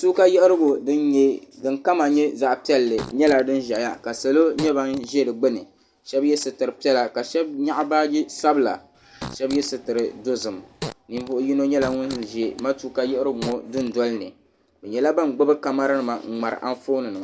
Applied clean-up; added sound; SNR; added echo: none; Fart; 16 dB; none.